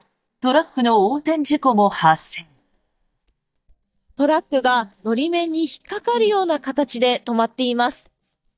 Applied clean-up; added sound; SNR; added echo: neural mask model DeepFilterNet 3.